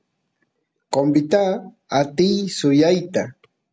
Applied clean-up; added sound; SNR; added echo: none; none; none; none.